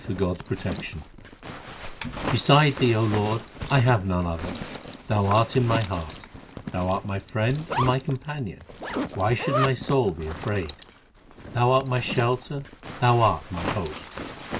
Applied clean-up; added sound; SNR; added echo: none; Typing + Zipper (clothing); 9 dB; none.